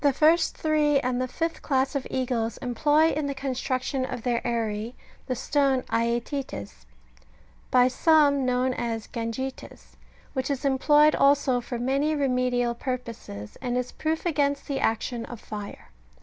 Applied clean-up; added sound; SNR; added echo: none; none; none; none.